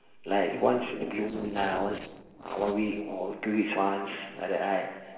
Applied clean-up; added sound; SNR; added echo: neural separator model SepFormer DNS4.